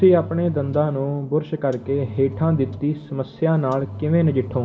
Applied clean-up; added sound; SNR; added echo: none; Engine; 14 dB; reverberation time 2.0 s.